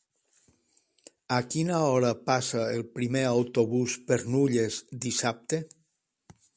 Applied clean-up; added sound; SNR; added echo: none; none; none; none.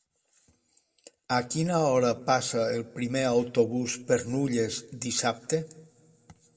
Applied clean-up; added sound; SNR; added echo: none; none; none; reverberation time 0.5 s.